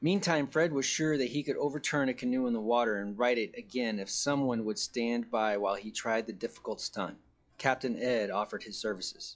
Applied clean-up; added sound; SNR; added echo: classical method log-MMSE.